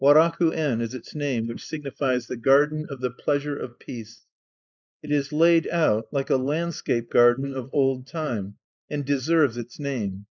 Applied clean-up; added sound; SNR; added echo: neural mask model Resemble Enhance denoiser.